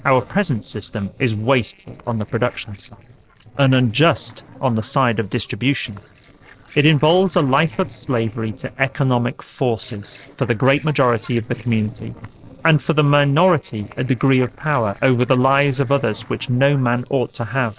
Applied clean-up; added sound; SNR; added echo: neural separator model SepFormer DNS4.